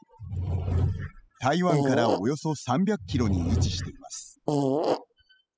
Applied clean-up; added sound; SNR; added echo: classical method spectral subtraction.